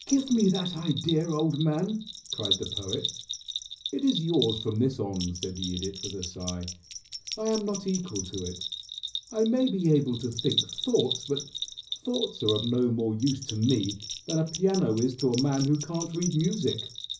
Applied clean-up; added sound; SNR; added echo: none; Bell; 9 dB; reverberation time 0.5 s.